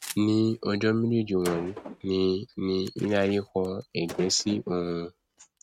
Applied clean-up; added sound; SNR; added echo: neural mask model RNNoise.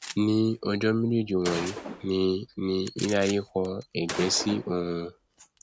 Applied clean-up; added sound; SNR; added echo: none; Gunshot, gunfire; 12 dB; none.